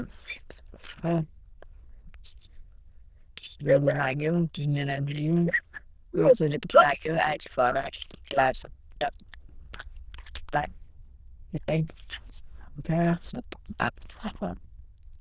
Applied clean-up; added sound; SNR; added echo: neural diffusion model UNIVERSE++.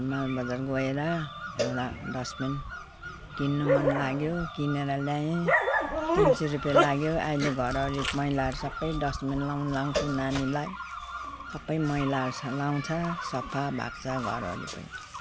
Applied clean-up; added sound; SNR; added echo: none; Cowbell; 11 dB; none.